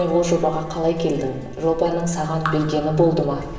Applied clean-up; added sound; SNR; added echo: none; Raindrop / Drip; 17 dB; reverberation time 1.3 s.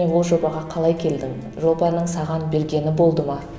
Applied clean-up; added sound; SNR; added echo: none; none; none; none.